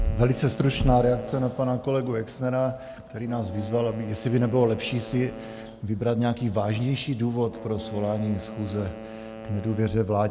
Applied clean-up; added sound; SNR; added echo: none; Wind instrument, woodwind instrument; 15 dB; none.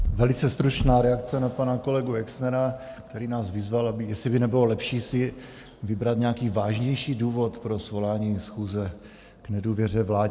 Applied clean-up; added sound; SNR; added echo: none; none; none; none.